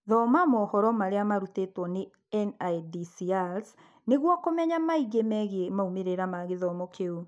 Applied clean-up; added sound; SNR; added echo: none; none; none; none.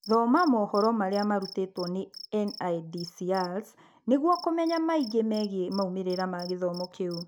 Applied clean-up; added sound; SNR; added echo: none; Cricket; 19 dB; none.